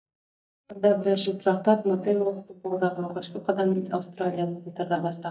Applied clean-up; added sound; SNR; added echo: neural mask model DeepFilterNet 3.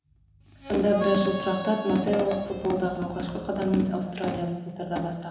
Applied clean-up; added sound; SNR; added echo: none; Harmonica; 11 dB; reverberation time 1.0 s.